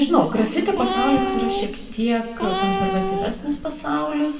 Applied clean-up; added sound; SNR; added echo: none; Cat; 3 dB; reverberation time 1.9 s.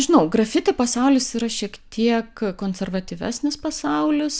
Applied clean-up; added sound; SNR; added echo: none; none; none; none.